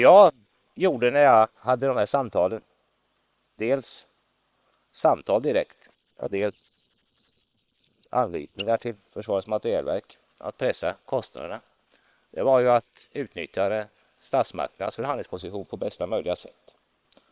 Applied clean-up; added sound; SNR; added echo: neural separator model SepFormer WHAM!.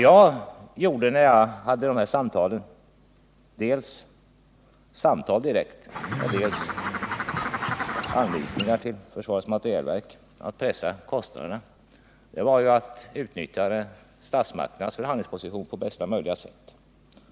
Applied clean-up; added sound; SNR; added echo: none; Bird; 5 dB; none.